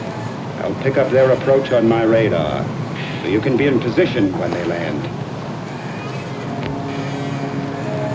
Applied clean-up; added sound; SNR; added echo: none; Wind / Ocean; 6 dB; none.